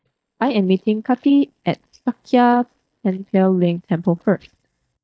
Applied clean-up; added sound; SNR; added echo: neural mask model DeepFilterNet 3.